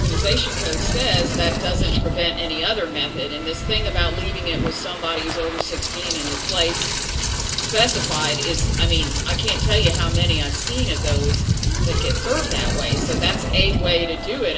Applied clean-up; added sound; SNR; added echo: none; Rain; -2 dB; reverberation time 0.2 s.